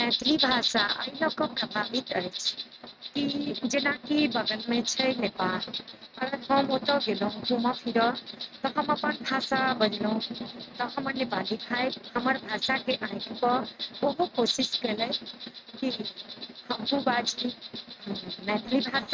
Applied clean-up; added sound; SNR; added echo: neural mask model RNNoise.